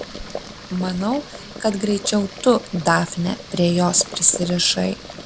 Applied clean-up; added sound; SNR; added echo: none; Boiling; 14 dB; none.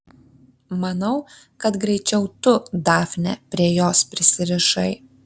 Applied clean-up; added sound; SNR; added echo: none; none; none; none.